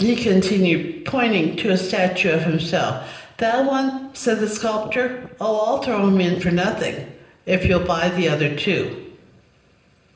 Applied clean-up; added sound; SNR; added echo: neural separator model SepFormer DNS4.